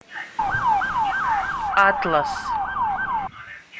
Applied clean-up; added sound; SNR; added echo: none; Motor vehicle (road) / Siren; -4 dB; none.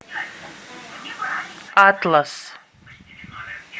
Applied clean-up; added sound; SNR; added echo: none; none; none; none.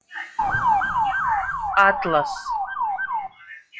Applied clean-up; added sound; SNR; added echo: classical method log-MMSE.